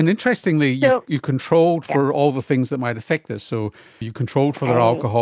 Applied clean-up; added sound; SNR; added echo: none; none; none; none.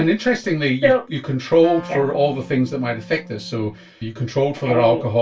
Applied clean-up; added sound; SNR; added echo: none; Wind instrument, woodwind instrument; 19 dB; reverberation time 0.2 s.